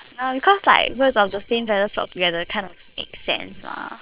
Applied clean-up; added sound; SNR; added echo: neural separator model SepFormer WHAM!.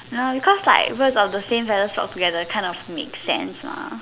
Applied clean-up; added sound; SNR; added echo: none; none; none; none.